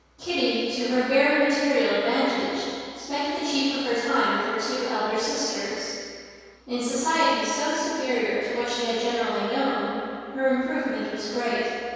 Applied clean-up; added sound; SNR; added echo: none; none; none; reverberation time 2.2 s.